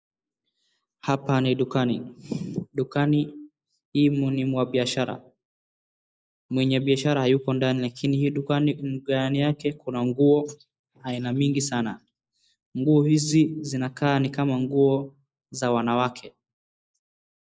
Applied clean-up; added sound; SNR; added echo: neural mask model Resemble Enhance denoiser.